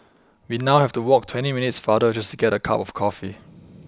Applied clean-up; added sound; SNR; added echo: none; none; none; none.